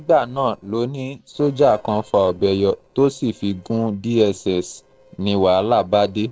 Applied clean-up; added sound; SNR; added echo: neural separator model SepFormer DNS4.